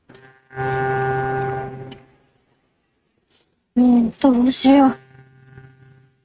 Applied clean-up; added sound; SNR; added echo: neural mask model RNNoise.